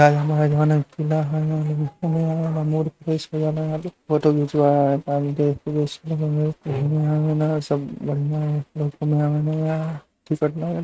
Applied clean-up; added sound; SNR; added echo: neural mask model RNNoise.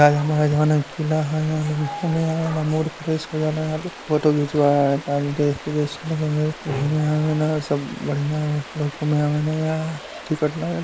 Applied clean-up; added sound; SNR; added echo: none; Stream; 16 dB; none.